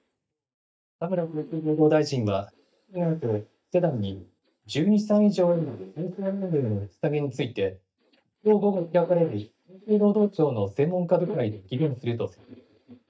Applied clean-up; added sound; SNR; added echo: neural mask model DeepFilterNet 3.